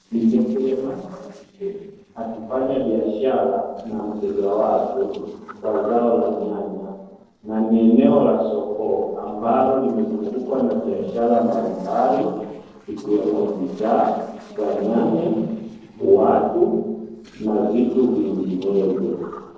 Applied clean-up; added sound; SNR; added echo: neural separator model SepFormer DNS4.